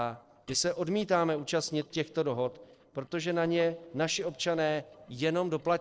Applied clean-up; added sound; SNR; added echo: neural separator model SepFormer DNS4.